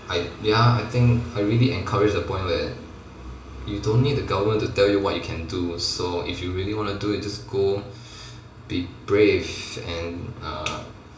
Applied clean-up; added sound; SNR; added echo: none; none; none; reverberation time 0.2 s.